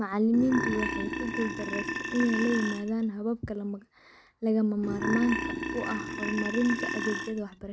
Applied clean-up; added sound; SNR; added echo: none; Burping, eructation; 4 dB; none.